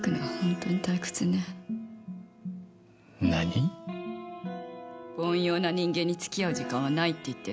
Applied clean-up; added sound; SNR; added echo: none; none; none; none.